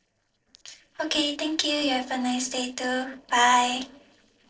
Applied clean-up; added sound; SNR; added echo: neural separator model SepFormer DNS4.